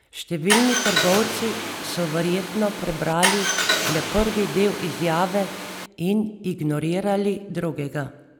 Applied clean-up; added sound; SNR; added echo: none; Car; 2 dB; none.